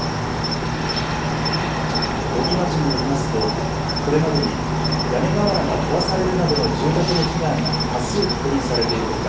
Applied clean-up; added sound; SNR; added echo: none; Cricket; -3 dB; reverberation time 0.4 s.